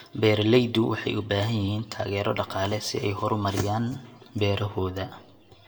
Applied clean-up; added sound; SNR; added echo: none; none; none; reverberation time 0.6 s.